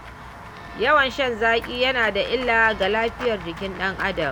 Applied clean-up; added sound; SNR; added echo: none; Walk, footsteps / Run / Bell; 14 dB; none.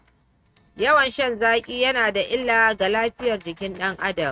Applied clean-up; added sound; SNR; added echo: neural mask model RNNoise.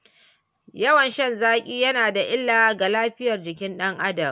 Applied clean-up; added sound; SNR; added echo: none; none; none; none.